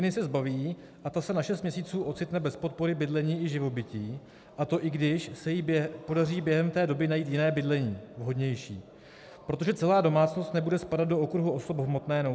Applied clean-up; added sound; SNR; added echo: none; none; none; none.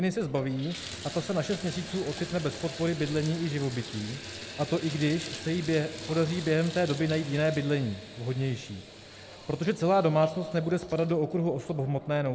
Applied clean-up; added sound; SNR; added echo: none; Bathtub (filling or washing) / Water tap, faucet; 14 dB; none.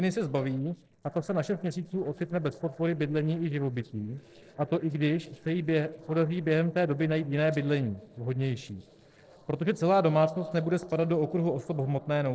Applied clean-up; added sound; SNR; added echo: neural separator model SepFormer DNS4.